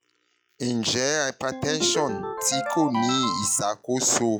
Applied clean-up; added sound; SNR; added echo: classical method log-MMSE.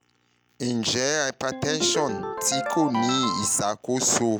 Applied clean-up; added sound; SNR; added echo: none; Ringtone; 4 dB; none.